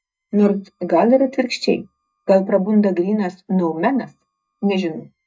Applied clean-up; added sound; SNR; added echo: neural mask model DeepFilterNet 3.